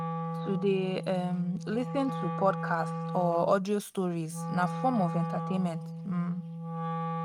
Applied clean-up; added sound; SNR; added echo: neural mask model RNNoise.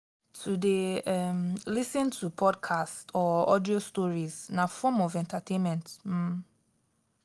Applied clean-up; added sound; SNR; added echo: none; none; none; none.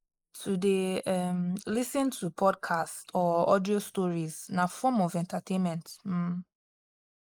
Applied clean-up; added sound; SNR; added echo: neural mask model Resemble Enhance denoiser.